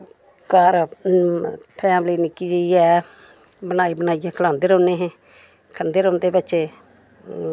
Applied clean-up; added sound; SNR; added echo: none; none; none; none.